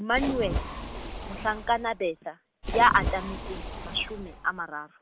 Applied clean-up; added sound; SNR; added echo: none; Splash, splatter; 6 dB; none.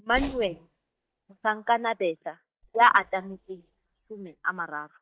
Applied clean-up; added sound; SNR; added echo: neural mask model DeepFilterNet 3.